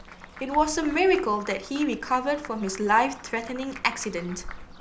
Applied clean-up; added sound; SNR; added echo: none; Bird + Applause; 16 dB; none.